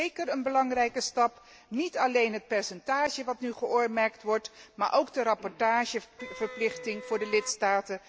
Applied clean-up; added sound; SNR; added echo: none; Wind instrument, woodwind instrument; 14 dB; none.